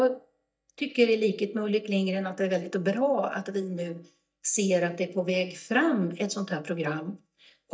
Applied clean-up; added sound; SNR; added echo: neural mask model DeepFilterNet 3.